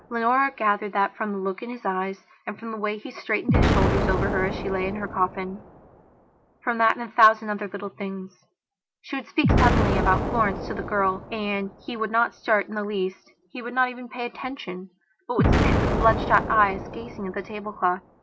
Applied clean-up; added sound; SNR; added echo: none; Explosion; 2 dB; none.